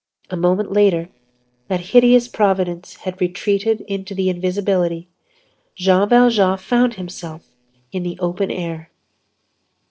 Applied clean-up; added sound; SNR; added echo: neural separator model SepFormer DNS4.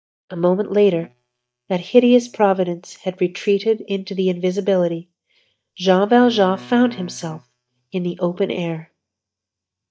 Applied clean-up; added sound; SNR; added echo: neural mask model DeepFilterNet 3.